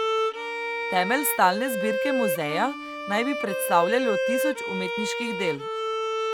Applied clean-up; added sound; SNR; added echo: none; Bowed string instrument; 1 dB; none.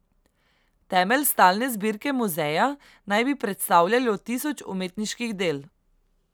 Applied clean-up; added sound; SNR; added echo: none; none; none; none.